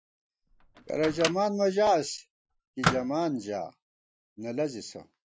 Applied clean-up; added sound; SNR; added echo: classical method Wiener filter.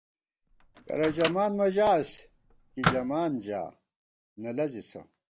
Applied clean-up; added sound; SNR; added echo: none; Microwave oven; 6 dB; none.